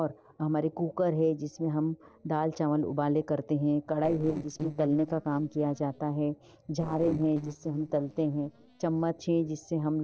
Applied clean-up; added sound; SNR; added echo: neural separator model SepFormer DNS4.